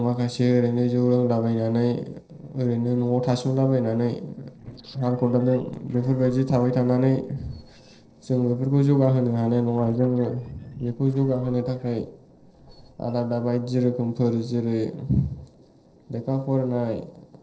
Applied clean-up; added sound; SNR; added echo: neural separator model SepFormer DNS4.